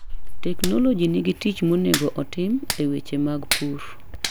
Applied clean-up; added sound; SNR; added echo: none; Hands; 10 dB; none.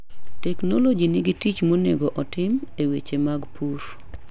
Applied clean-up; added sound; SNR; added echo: none; none; none; none.